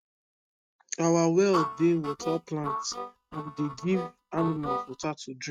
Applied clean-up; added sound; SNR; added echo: neural mask model RNNoise.